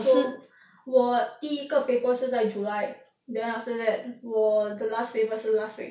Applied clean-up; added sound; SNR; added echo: none; none; none; none.